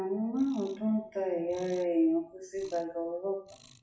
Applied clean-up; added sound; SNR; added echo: classical method WPE with log-MMSE.